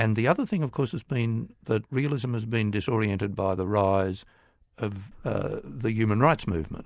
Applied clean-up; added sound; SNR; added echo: none; none; none; none.